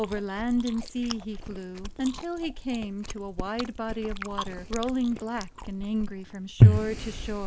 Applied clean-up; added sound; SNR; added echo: none; Chewing, mastication; -3 dB; none.